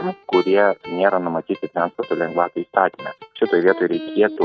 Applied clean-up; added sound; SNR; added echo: neural mask model RNNoise.